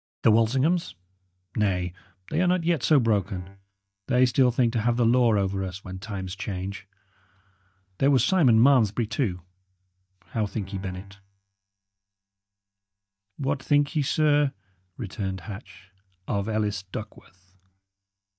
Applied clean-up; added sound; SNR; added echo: neural mask model DeepFilterNet 3.